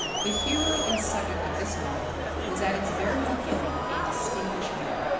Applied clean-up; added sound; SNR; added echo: none; Crowd; -4 dB; reverberation time 1.0 s.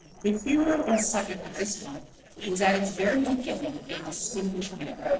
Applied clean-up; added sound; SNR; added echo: neural separator model SepFormer DNS4.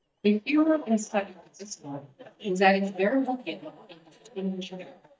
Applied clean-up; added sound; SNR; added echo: neural mask model DeepFilterNet 3.